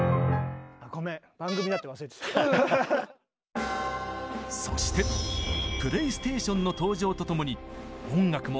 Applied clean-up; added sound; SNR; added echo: none; none; none; none.